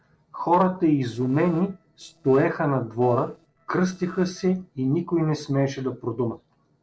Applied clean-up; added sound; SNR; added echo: neural separator model SepFormer DNS4.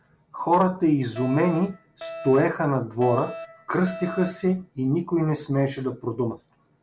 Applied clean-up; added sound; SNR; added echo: none; Alarm; 13 dB; none.